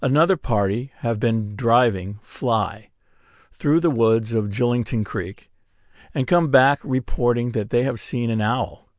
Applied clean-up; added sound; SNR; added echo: none; none; none; none.